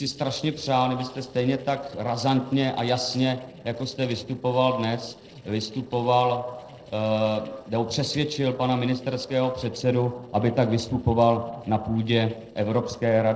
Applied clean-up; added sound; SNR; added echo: neural separator model SepFormer DNS4.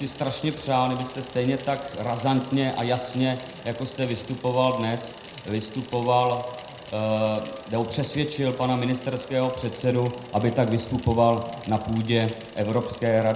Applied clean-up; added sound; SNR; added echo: none; Bicycle; 13 dB; reverberation time 0.7 s.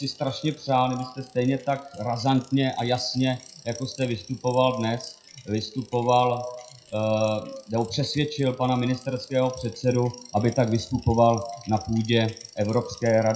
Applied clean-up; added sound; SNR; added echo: classical method WPE with log-MMSE.